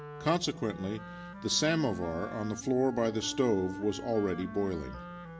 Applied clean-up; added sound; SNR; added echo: none; Wind instrument, woodwind instrument; 12 dB; reverberation time 0.4 s.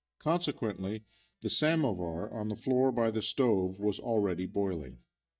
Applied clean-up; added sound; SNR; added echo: neural mask model DeepFilterNet 3.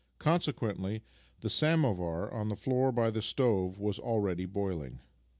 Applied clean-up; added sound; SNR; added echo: none; none; none; none.